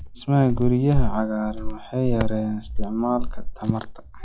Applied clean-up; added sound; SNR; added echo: classical method log-MMSE.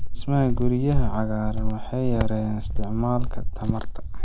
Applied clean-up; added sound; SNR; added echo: none; Cricket; -3 dB; none.